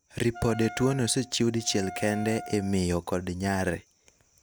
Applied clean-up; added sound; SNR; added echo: none; Wind instrument, woodwind instrument; 14 dB; none.